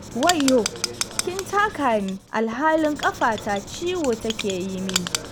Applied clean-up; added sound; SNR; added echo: none; Writing; 8 dB; none.